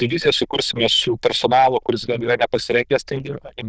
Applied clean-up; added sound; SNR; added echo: neural diffusion model UNIVERSE++.